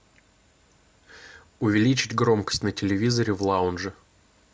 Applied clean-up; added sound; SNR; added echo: none; none; none; none.